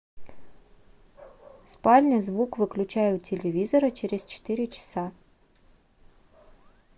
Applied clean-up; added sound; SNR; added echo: none; none; none; none.